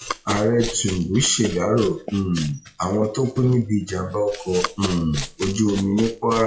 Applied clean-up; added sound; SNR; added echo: classical method WPE with log-MMSE.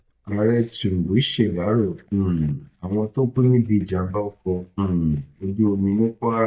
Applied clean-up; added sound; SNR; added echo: neural mask model DeepFilterNet 3.